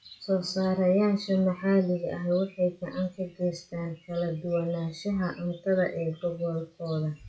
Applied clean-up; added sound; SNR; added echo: classical method WPE with log-MMSE.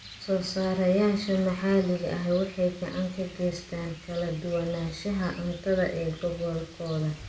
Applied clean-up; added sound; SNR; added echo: none; Rain; 19 dB; reverberation time 0.4 s.